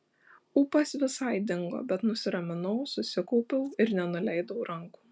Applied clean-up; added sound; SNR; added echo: none; none; none; none.